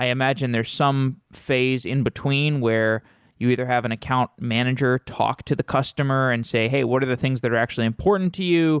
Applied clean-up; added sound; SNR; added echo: none; none; none; none.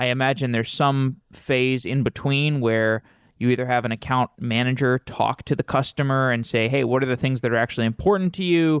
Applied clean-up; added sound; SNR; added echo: neural mask model Resemble Enhance denoiser.